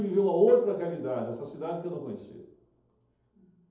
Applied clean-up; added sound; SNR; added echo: none; none; none; reverberation time 2.2 s.